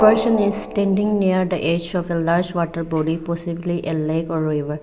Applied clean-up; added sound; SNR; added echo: none; Drum; 11 dB; none.